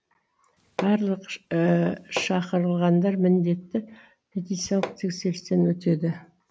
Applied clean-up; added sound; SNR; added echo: none; Hammer; 13 dB; none.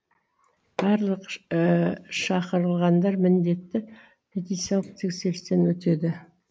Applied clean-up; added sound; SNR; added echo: neural mask model Resemble Enhance denoiser.